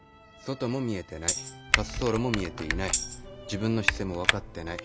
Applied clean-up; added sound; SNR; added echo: none; Tambourine + Typing; -1 dB; none.